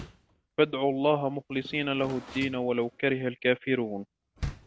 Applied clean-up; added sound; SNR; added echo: none; Door; 16 dB; none.